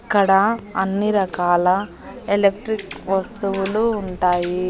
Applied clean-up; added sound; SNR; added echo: none; none; none; none.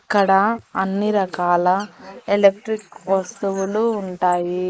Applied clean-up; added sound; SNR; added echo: neural mask model Resemble Enhance denoiser.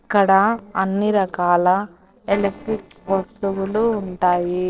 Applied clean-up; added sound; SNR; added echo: neural separator model SepFormer DNS4.